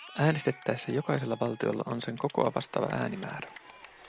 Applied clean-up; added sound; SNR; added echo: none; Cheering / Clapping; 19 dB; none.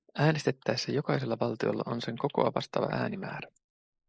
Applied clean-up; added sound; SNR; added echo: neural mask model Resemble Enhance denoiser.